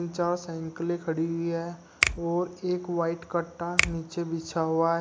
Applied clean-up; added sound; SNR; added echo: none; Finger snapping; 4 dB; none.